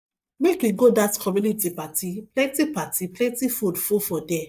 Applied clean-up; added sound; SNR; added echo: neural mask model DeepFilterNet 3.